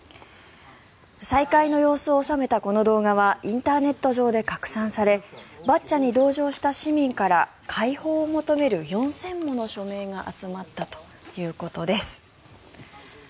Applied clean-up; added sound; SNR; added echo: none; none; none; none.